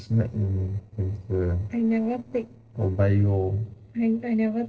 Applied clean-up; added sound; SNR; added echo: neural separator model SepFormer DNS4.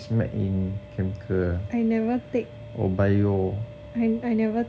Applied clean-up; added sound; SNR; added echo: none; none; none; none.